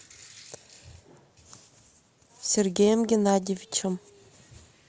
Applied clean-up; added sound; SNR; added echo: none; none; none; none.